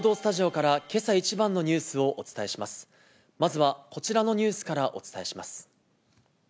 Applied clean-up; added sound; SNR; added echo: none; none; none; none.